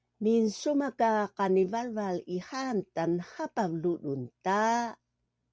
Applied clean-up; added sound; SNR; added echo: none; none; none; none.